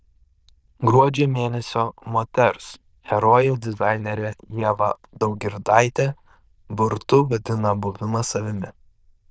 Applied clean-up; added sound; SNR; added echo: neural diffusion model UNIVERSE++.